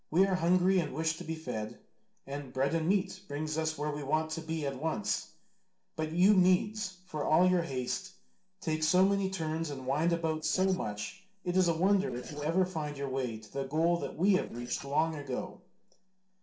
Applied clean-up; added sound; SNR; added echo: neural separator model SepFormer DNS4.